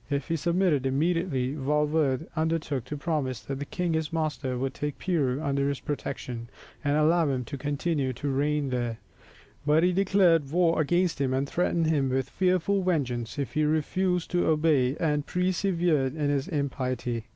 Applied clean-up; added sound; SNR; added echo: none; none; none; none.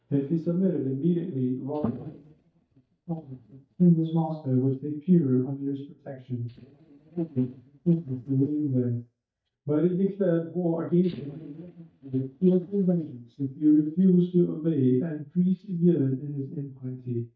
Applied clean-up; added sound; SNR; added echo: neural mask model DeepFilterNet 3.